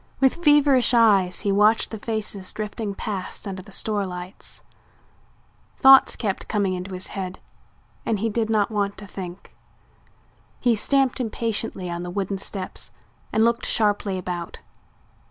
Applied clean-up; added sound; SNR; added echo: none; none; none; none.